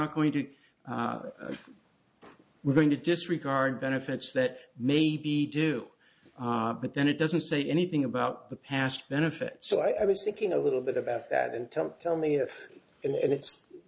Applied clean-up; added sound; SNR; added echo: none; none; none; none.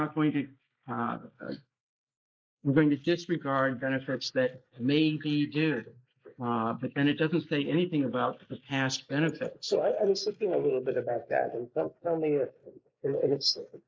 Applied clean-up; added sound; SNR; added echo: neural mask model Resemble Enhance denoiser.